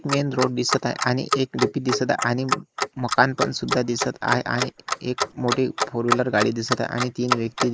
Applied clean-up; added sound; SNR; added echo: neural mask model Resemble Enhance denoiser.